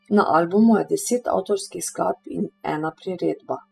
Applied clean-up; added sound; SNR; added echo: classical method spectral subtraction.